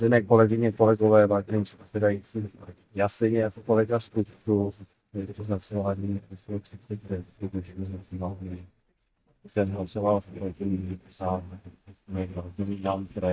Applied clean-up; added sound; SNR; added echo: neural mask model DeepFilterNet 3.